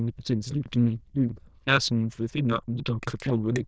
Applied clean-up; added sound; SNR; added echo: neural diffusion model UNIVERSE++.